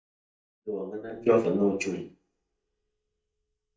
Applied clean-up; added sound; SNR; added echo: neural mask model DeepFilterNet 3.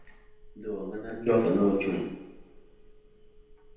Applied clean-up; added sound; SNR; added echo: none; Telephone; 19 dB; reverberation time 0.9 s.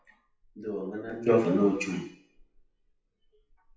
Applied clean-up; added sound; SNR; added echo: classical method WPE with log-MMSE.